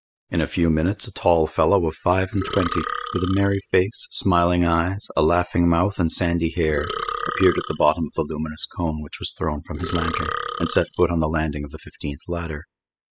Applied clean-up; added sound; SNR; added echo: classical method spectral subtraction.